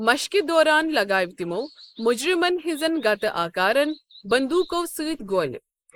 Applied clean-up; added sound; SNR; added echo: neural mask model Resemble Enhance denoiser.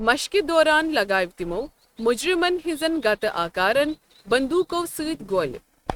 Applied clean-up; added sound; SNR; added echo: neural mask model RNNoise.